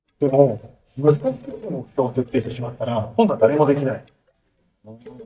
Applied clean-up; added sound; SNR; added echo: neural mask model DeepFilterNet 3.